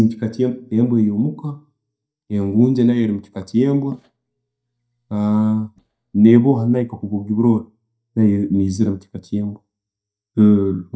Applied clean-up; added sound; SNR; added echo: neural mask model DeepFilterNet 3.